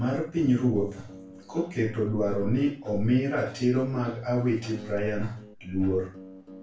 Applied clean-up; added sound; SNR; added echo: none; Guitar; 19 dB; reverberation time 0.3 s.